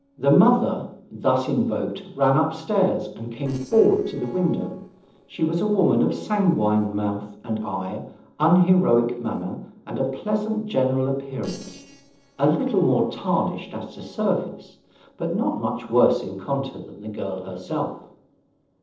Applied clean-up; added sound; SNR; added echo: neural separator model SepFormer DNS4.